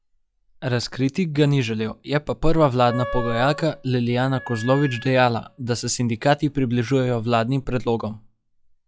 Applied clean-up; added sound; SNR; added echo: classical method log-MMSE.